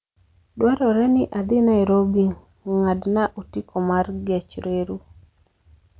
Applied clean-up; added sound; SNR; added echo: none; none; none; none.